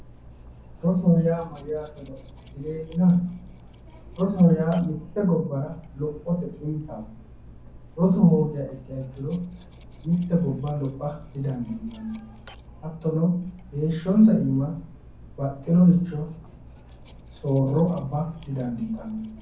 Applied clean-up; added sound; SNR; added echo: none; Cutlery, silverware; 20 dB; reverberation time 0.6 s.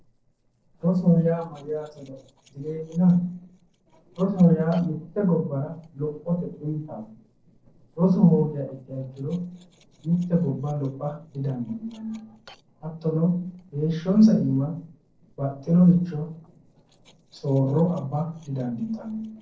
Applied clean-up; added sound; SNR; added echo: neural separator model SepFormer DNS4.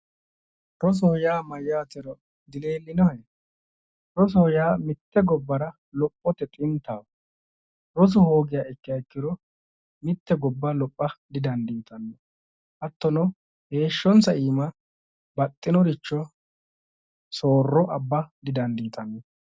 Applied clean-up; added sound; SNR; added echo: none; none; none; none.